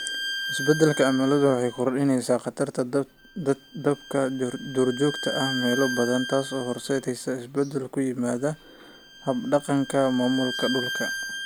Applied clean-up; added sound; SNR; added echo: none; Bowed string instrument; 10 dB; none.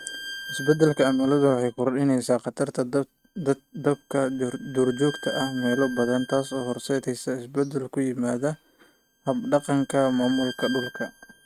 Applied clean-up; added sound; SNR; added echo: neural mask model RNNoise.